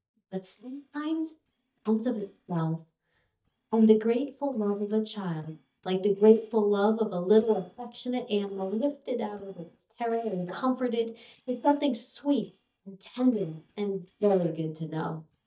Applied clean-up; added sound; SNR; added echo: neural mask model DeepFilterNet 3.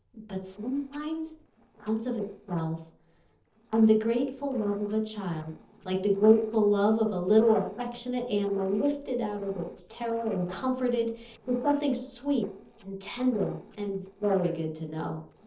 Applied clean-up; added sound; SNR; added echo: neural separator model SepFormer DNS4.